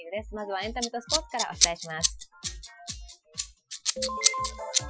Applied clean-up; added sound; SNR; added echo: classical method Wiener filter.